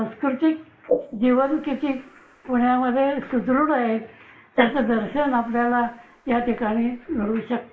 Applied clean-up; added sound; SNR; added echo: neural mask model Resemble Enhance denoiser.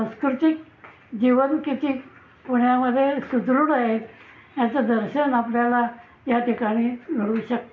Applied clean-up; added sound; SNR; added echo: none; none; none; none.